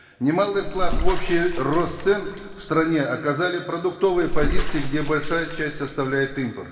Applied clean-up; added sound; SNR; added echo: none; Bathtub (filling or washing) / Water / Splash, splatter; 0 dB; reverberation time 2.0 s.